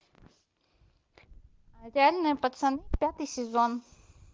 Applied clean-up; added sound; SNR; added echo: none; none; none; none.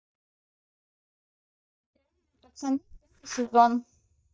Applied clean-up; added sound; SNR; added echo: neural mask model DeepFilterNet 3.